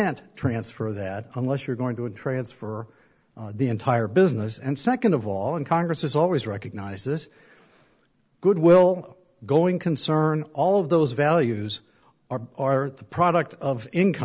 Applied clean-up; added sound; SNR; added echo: none; none; none; none.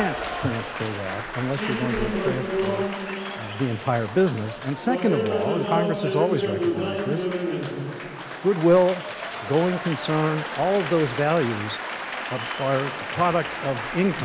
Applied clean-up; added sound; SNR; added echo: none; Applause; 3 dB; none.